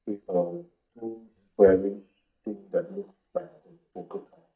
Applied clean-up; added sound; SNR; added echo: neural mask model DeepFilterNet 3.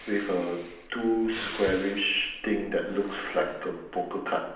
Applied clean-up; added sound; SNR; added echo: none; Breathing; 15 dB; reverberation time 0.8 s.